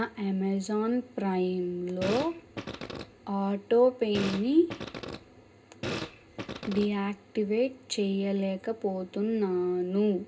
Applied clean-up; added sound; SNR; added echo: none; Fart; 9 dB; reverberation time 0.2 s.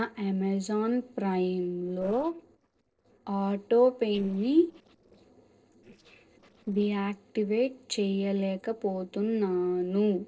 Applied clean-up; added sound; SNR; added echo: neural separator model SepFormer DNS4.